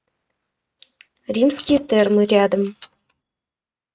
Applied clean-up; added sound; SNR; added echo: neural mask model RNNoise.